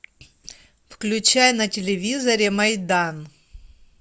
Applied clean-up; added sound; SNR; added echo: none; none; none; none.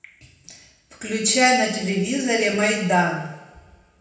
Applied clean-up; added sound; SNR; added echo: none; none; none; reverberation time 0.8 s.